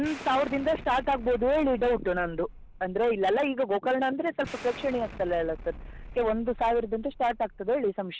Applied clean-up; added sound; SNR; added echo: none; Explosion; 15 dB; none.